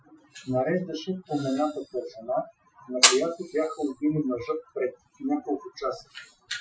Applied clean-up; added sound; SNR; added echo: classical method Wiener filter.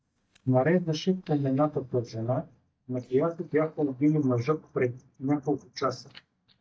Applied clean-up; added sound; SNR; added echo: neural mask model DeepFilterNet 3.